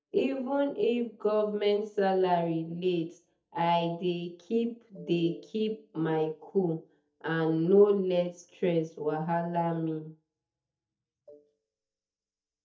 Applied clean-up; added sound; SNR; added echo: neural mask model DeepFilterNet 3.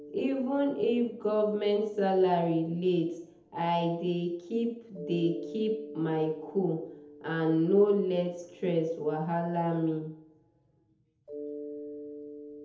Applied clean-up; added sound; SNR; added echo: none; Mallet percussion; 17 dB; reverberation time 0.7 s.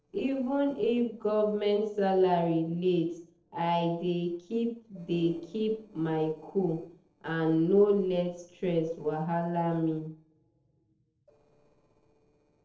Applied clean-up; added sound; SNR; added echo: neural separator model SepFormer DNS4.